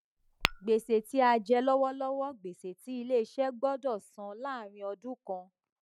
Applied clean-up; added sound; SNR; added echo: none; Tap / Glass; 8 dB; none.